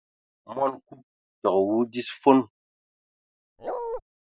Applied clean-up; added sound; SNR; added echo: neural mask model DeepFilterNet 3.